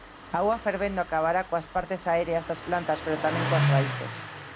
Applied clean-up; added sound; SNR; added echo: none; Engine starting; 4 dB; none.